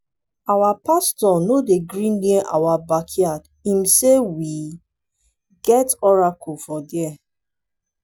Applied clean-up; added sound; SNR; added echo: none; none; none; none.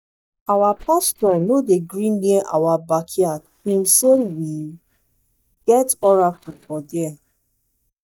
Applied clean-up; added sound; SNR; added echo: neural mask model DeepFilterNet 3.